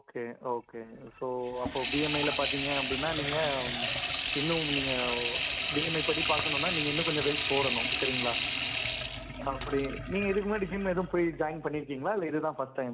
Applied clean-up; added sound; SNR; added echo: none; Sink (filling or washing) / Water tap, faucet; 1 dB; none.